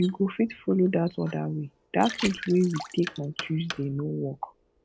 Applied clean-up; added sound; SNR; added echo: none; Knock + Water; 14 dB; none.